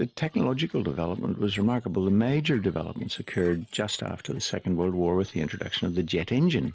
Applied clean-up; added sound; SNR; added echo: neural separator model SepFormer DNS4.